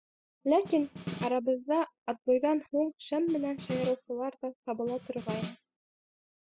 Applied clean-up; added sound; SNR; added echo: classical method spectral subtraction.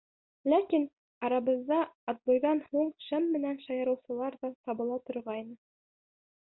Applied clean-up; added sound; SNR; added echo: none; none; none; none.